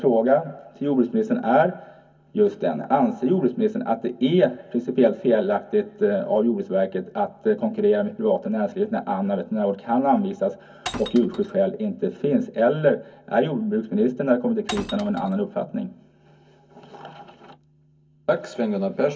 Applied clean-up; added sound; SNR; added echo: none; Glass; 13 dB; reverberation time 0.3 s.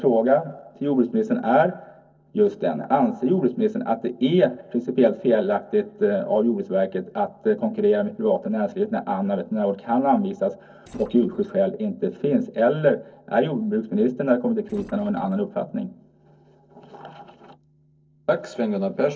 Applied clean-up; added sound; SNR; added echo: neural separator model SepFormer DNS4.